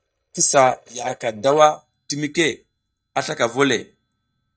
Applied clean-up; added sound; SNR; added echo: neural mask model DeepFilterNet 3.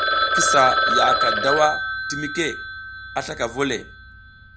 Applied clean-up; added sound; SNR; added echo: none; Telephone; -2 dB; none.